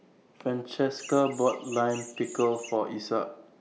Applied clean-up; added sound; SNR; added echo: none; Chirp, tweet; 15 dB; none.